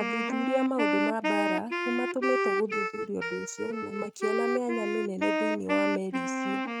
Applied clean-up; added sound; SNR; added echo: neural mask model RNNoise.